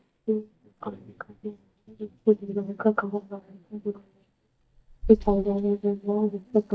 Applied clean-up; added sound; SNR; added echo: neural mask model DeepFilterNet 3.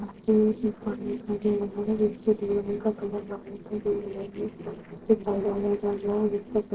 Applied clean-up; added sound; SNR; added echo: neural separator model SepFormer DNS4.